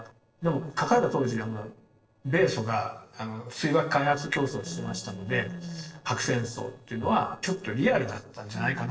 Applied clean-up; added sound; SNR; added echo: neural separator model SepFormer DNS4.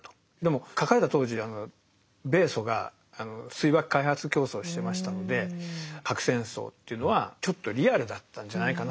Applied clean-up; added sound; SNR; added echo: none; none; none; none.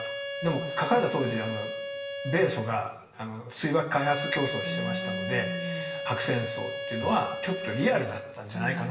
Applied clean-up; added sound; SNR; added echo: none; Wind instrument, woodwind instrument; 6 dB; reverberation time 0.9 s.